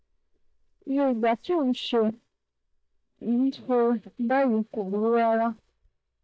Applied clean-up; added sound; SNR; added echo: neural mask model DeepFilterNet 3.